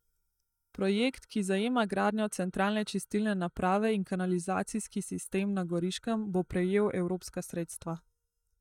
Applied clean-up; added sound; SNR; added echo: neural mask model DeepFilterNet 3.